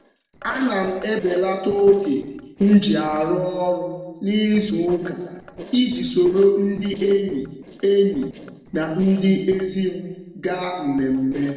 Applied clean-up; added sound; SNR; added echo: neural separator model SepFormer DNS4.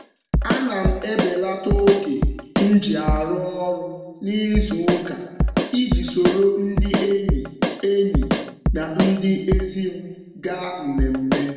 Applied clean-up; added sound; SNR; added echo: none; Drum kit; 2 dB; reverberation time 1.0 s.